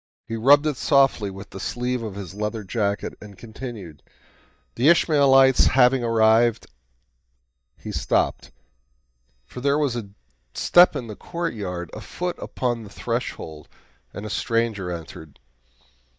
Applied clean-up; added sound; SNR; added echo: neural mask model DeepFilterNet 3.